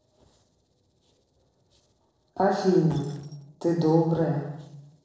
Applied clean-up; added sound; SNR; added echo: neural separator model SepFormer DNS4.